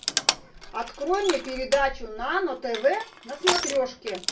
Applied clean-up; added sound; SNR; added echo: none; Crushing; 4 dB; reverberation time 0.2 s.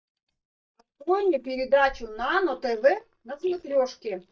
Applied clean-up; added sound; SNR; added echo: neural mask model DeepFilterNet 3.